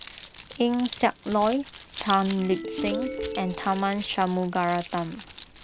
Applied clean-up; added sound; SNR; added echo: none; Ringtone + Keys jangling; 6 dB; none.